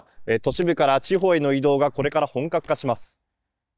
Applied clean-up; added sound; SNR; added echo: neural mask model DeepFilterNet 3.